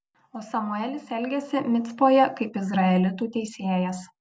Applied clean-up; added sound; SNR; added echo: none; none; none; none.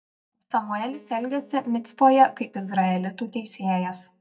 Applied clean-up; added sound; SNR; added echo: neural mask model DeepFilterNet 3.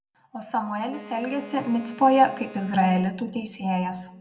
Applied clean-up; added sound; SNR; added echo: none; Wind instrument, woodwind instrument; 19 dB; reverberation time 1.3 s.